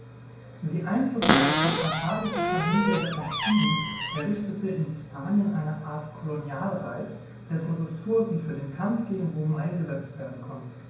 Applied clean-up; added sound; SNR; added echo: none; Cupboard open or close; -3 dB; reverberation time 0.6 s.